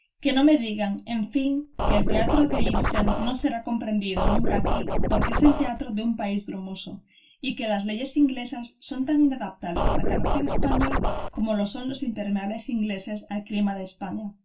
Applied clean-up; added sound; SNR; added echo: none; Scratching (performance technique); -3 dB; reverberation time 0.2 s.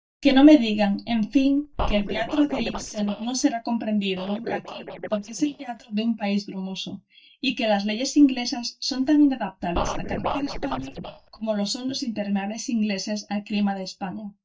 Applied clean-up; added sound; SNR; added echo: neural mask model DeepFilterNet 3.